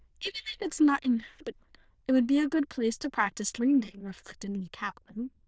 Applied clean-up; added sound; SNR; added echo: neural diffusion model UNIVERSE++.